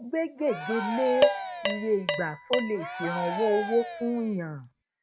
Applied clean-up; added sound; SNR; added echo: none; Dishes, pots, and pans + Cheering; 2 dB; none.